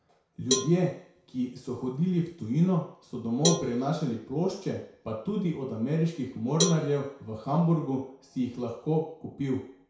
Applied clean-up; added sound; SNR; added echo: none; Cowbell; 8 dB; reverberation time 0.5 s.